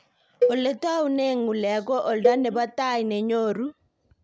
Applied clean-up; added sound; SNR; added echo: none; Cowbell; 4 dB; none.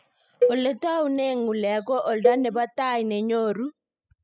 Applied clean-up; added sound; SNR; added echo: classical method spectral subtraction.